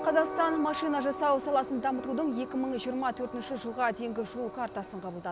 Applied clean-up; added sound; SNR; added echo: none; Train; 9 dB; none.